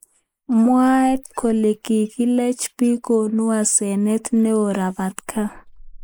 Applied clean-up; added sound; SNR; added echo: neural mask model Resemble Enhance denoiser.